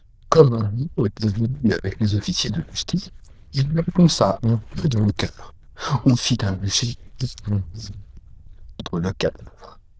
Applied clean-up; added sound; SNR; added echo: neural diffusion model UNIVERSE++.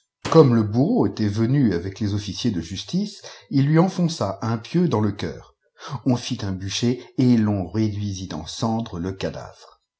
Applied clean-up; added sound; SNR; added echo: none; Slam; 15 dB; none.